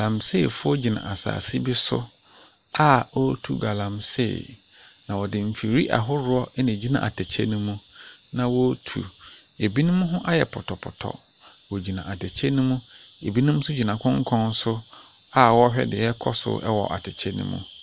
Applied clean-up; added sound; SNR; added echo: none; none; none; none.